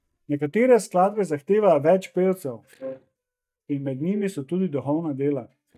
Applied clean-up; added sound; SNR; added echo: neural mask model DeepFilterNet 3.